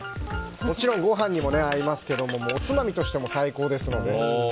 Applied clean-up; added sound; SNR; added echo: none; none; none; none.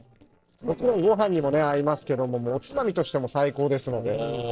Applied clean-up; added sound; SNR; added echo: neural separator model SepFormer DNS4.